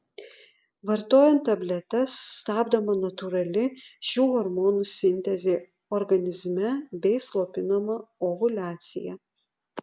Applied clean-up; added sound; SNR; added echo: none; none; none; none.